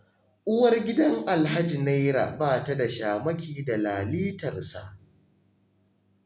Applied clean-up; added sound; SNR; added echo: none; none; none; none.